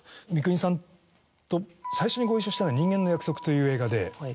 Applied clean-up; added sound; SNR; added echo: none; none; none; none.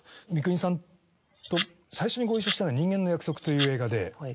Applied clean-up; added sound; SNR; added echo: neural mask model Resemble Enhance denoiser.